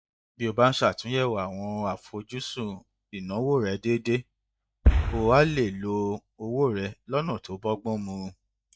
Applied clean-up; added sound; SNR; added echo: neural mask model DeepFilterNet 3.